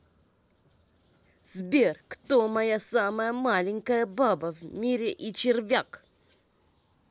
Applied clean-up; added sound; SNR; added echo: none; none; none; none.